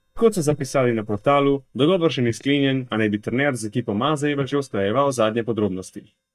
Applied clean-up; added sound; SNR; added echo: neural mask model DeepFilterNet 3.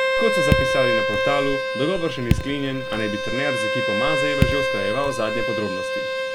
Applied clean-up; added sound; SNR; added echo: none; Bowed string instrument + Raindrop / Drip; -4 dB; none.